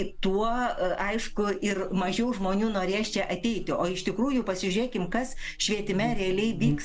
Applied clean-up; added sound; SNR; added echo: none; Buzz; 8 dB; none.